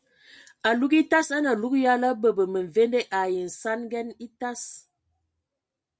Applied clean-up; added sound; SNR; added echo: none; none; none; none.